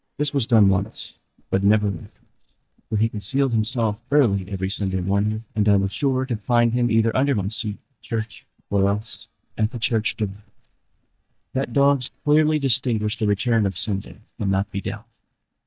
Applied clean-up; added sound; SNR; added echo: neural mask model DeepFilterNet 3.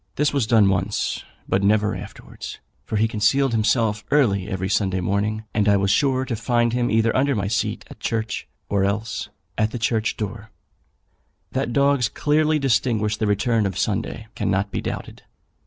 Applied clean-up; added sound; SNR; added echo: none; none; none; none.